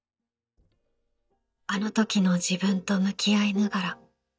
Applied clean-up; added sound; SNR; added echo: neural mask model DeepFilterNet 3.